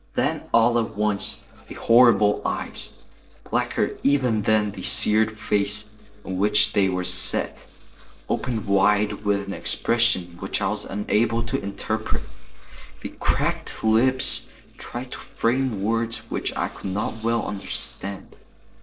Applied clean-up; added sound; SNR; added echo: neural separator model SepFormer DNS4.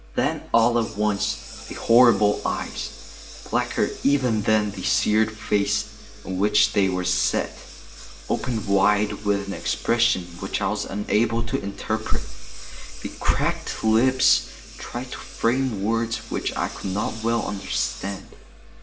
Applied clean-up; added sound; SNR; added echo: none; Engine; 19 dB; reverberation time 0.7 s.